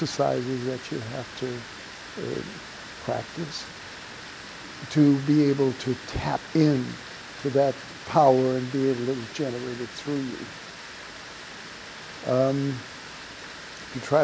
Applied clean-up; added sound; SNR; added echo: none; Water; 14 dB; none.